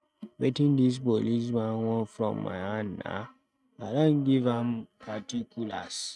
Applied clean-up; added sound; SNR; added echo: neural mask model RNNoise.